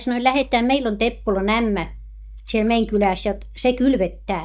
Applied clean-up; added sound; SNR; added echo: neural mask model DeepFilterNet 3.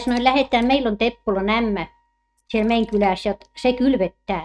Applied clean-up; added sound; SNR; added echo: neural mask model RNNoise.